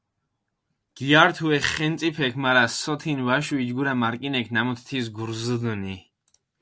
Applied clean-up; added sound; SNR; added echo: none; none; none; none.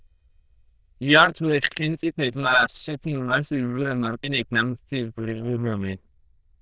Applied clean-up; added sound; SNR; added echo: neural diffusion model UNIVERSE++.